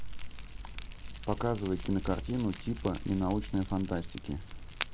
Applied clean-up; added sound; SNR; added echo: none; Fire; 4 dB; none.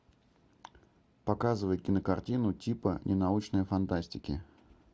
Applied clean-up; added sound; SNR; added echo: none; none; none; none.